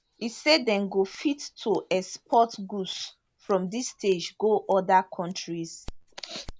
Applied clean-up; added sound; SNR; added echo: none; Scissors; 20 dB; none.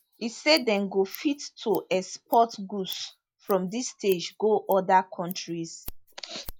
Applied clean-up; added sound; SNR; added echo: classical method log-MMSE.